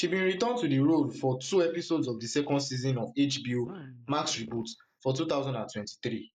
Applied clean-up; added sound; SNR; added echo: neural mask model Resemble Enhance denoiser.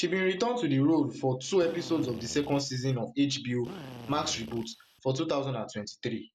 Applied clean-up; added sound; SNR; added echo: none; Drill; 15 dB; none.